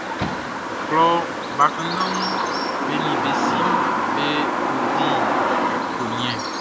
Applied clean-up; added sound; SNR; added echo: none; Bird vocalization, bird call, bird song; -4 dB; none.